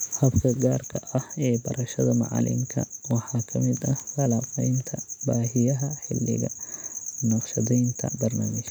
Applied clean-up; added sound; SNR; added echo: none; none; none; none.